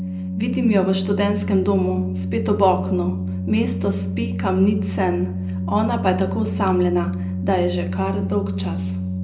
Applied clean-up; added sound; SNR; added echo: none; Organ; 2 dB; reverberation time 0.4 s.